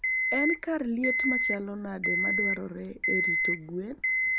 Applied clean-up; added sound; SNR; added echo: none; Alarm; -4 dB; none.